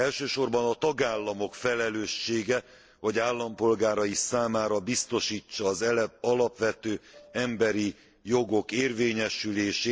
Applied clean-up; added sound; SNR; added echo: neural separator model SepFormer DNS4.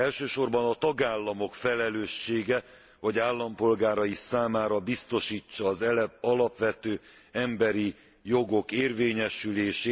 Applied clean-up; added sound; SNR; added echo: none; none; none; none.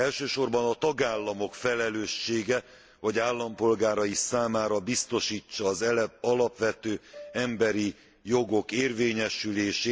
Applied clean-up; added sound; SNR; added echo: none; Piano; 19 dB; none.